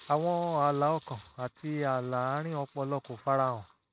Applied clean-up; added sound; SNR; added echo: neural mask model RNNoise.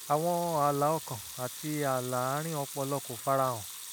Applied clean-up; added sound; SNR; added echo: none; Sink (filling or washing) / Water tap, faucet / Liquid; 11 dB; none.